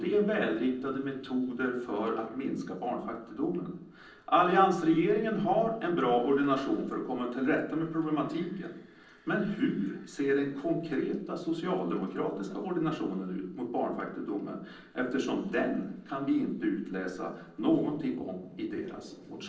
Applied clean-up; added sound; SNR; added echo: neural separator model SepFormer DNS4.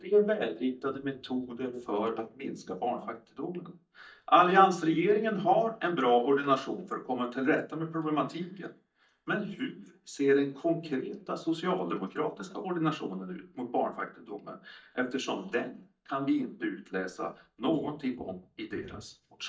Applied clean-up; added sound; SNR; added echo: neural mask model DeepFilterNet 3.